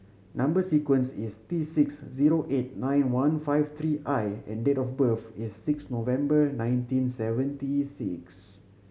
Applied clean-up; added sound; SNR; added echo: none; none; none; none.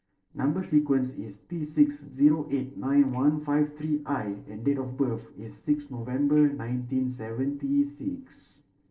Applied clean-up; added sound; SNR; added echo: neural separator model SepFormer DNS4.